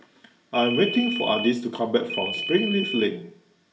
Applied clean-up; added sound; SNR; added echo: none; Ringtone; 5 dB; reverberation time 0.5 s.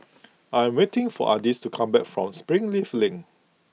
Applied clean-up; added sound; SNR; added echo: none; none; none; none.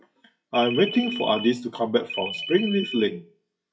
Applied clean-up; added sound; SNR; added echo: classical method WPE with log-MMSE.